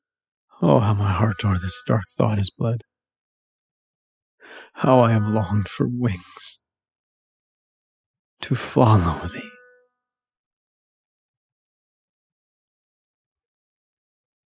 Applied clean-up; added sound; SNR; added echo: classical method spectral subtraction.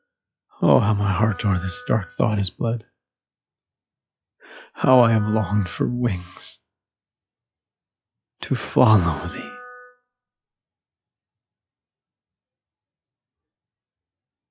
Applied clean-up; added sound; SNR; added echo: classical method log-MMSE.